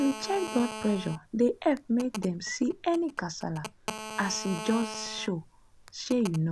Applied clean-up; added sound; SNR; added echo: none; Telephone; 12 dB; none.